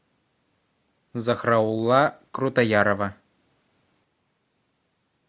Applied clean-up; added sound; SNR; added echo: none; none; none; none.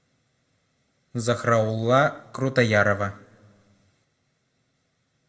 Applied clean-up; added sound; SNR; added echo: none; none; none; reverberation time 0.6 s.